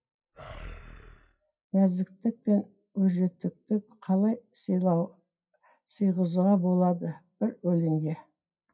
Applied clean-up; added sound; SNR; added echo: classical method WPE with log-MMSE.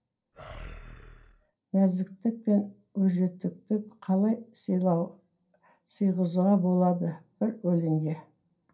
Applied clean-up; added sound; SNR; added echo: none; Animal; 17 dB; reverberation time 0.3 s.